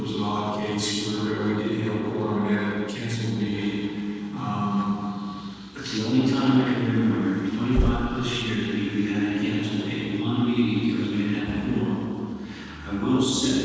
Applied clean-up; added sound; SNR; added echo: neural separator model SepFormer DNS4.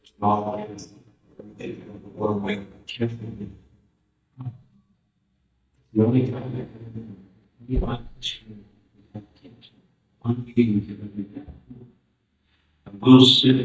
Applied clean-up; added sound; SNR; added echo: neural mask model DeepFilterNet 3.